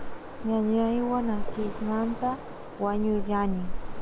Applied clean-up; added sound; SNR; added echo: none; Waves, surf; 3 dB; none.